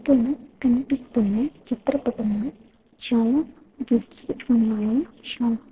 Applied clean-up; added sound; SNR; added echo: neural separator model SepFormer DNS4.